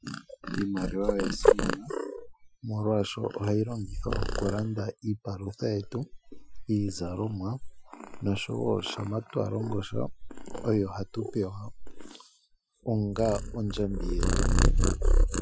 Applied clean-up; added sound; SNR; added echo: classical method Wiener filter.